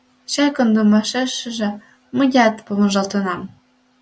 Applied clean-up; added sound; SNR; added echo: none; none; none; none.